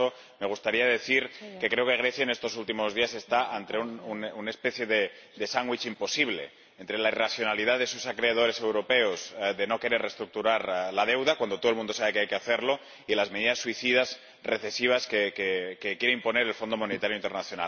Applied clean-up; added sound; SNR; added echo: none; none; none; none.